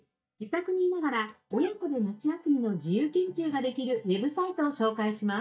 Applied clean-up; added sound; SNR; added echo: neural mask model DeepFilterNet 3.